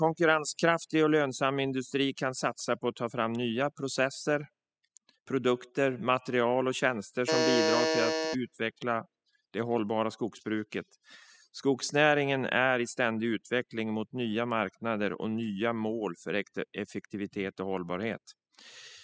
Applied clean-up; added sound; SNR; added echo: classical method spectral subtraction.